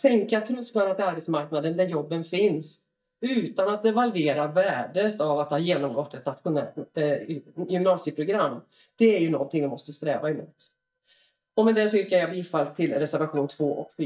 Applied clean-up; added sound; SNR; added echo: neural mask model DeepFilterNet 3.